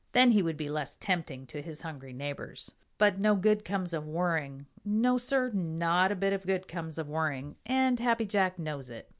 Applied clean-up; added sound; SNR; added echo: none; none; none; none.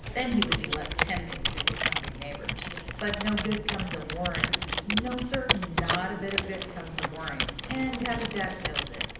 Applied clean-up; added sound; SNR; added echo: none; Computer keyboard; -2 dB; reverberation time 0.8 s.